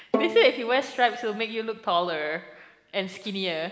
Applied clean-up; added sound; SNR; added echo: none; Bowed string instrument; 8 dB; reverberation time 1.3 s.